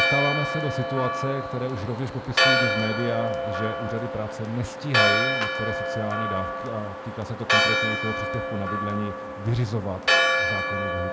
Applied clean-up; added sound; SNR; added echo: none; Church bell; -4 dB; none.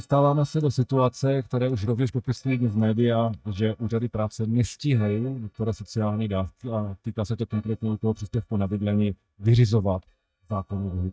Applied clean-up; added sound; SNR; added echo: neural mask model DeepFilterNet 3.